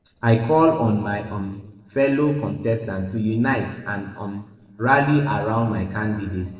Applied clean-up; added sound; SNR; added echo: neural separator model SepFormer DNS4.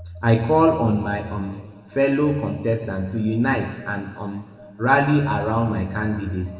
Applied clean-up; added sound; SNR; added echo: none; Telephone; 18 dB; reverberation time 1.6 s.